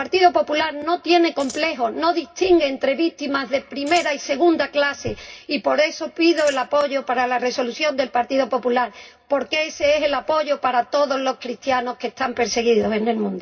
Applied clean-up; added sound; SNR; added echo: none; Scissors; 17 dB; reverberation time 0.4 s.